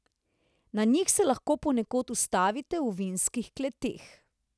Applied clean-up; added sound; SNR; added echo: none; none; none; none.